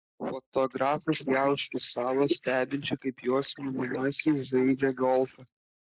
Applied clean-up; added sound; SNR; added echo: neural mask model Resemble Enhance denoiser.